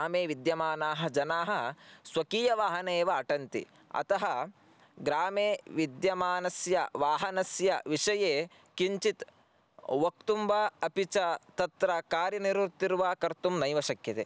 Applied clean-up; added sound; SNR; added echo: none; none; none; none.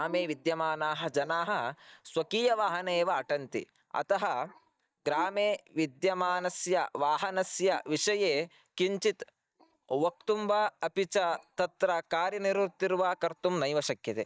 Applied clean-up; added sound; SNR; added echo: neural mask model DeepFilterNet 3.